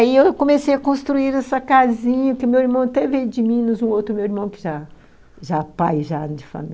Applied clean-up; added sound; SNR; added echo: none; none; none; none.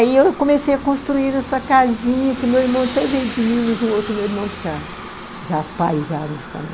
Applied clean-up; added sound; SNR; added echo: none; Aircraft; 13 dB; none.